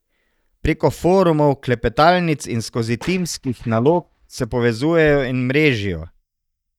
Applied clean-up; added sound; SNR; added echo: neural mask model DeepFilterNet 3.